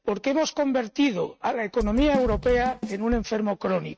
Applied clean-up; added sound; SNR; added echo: neural mask model RNNoise.